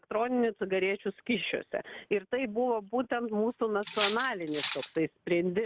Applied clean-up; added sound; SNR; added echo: none; Cutlery, silverware; -3 dB; none.